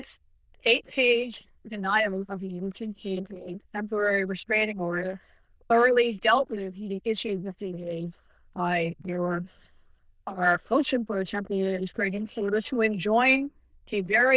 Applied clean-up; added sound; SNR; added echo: neural diffusion model UNIVERSE++.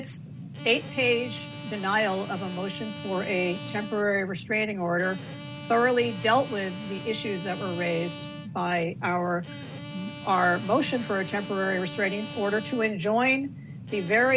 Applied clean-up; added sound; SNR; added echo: none; Bowed string instrument; 15 dB; none.